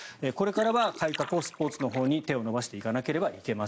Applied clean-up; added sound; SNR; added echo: neural mask model Resemble Enhance denoiser.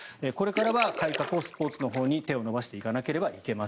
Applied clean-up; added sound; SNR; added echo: none; Splash, splatter; 7 dB; none.